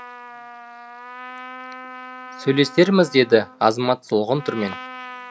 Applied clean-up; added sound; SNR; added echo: none; Trumpet; 16 dB; none.